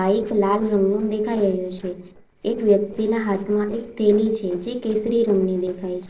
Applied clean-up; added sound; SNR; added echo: neural separator model SepFormer DNS4.